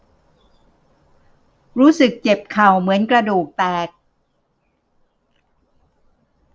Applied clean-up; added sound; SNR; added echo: none; none; none; none.